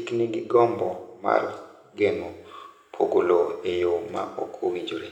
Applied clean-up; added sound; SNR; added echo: none; none; none; reverberation time 0.9 s.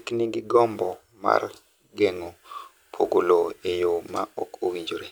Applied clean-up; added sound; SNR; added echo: none; none; none; none.